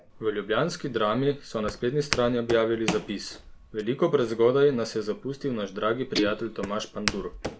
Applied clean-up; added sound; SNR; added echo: none; Walk, footsteps + Guitar; 10 dB; none.